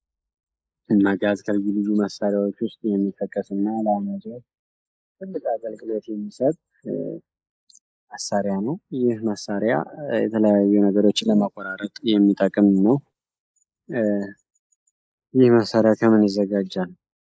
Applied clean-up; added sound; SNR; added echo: neural mask model Resemble Enhance denoiser.